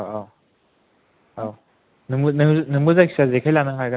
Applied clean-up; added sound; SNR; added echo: none; none; none; none.